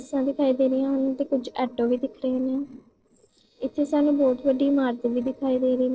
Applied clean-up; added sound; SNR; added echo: neural separator model SepFormer DNS4.